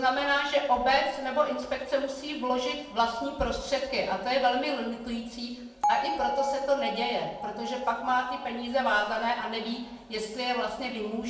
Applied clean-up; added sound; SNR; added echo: none; Bell; 10 dB; reverberation time 0.6 s.